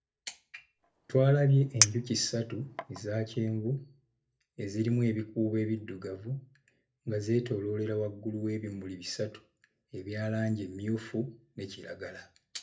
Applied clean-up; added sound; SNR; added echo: none; Chink, clink; 3 dB; reverberation time 0.3 s.